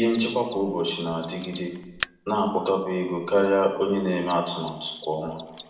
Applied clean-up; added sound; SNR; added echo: none; Mechanisms; 18 dB; reverberation time 0.9 s.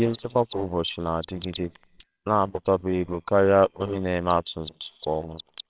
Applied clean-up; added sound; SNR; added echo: neural separator model SepFormer WHAMR!.